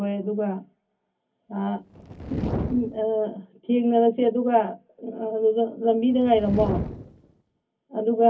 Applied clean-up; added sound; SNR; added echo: none; Fire; 8 dB; reverberation time 0.3 s.